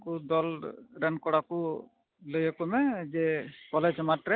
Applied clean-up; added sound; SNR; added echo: none; none; none; none.